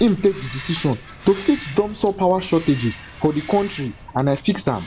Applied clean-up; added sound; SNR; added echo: none; Bird vocalization, bird call, bird song; 17 dB; none.